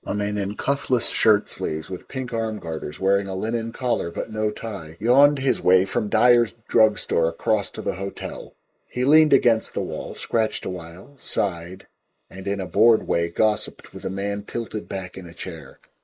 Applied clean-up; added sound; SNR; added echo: neural mask model Resemble Enhance denoiser.